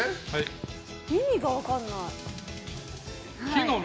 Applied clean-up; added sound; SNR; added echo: none; none; none; none.